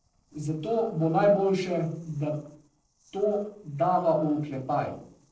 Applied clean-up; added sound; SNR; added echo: neural separator model SepFormer DNS4.